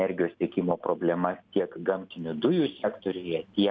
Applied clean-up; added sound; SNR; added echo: none; none; none; none.